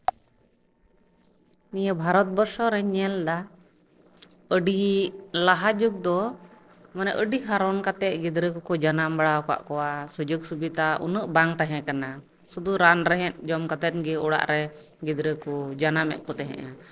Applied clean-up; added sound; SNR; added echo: neural separator model SepFormer DNS4.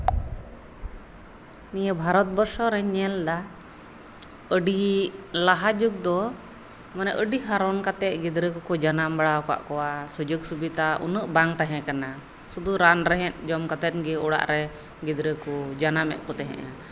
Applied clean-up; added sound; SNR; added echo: none; none; none; none.